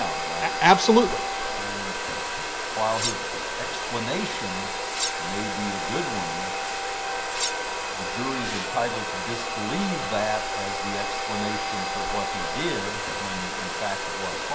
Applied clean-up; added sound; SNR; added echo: none; Cutlery, silverware + Domestic sounds, home sounds; 0 dB; none.